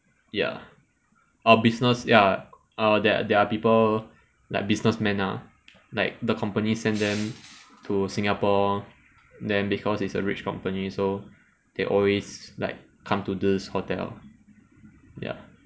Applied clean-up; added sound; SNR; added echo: none; Crushing; 20 dB; none.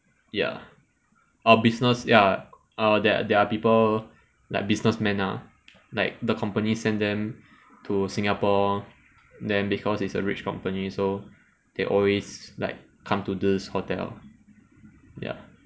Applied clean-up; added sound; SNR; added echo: none; none; none; none.